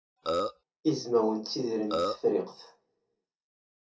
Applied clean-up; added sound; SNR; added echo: none; Burping, eructation; -1 dB; reverberation time 0.3 s.